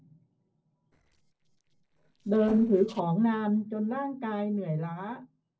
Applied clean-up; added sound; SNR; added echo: neural separator model SepFormer DNS4.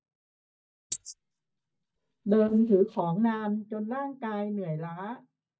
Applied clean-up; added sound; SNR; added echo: neural mask model DeepFilterNet 3.